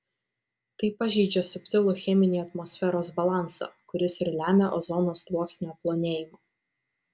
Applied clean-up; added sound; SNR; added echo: none; none; none; none.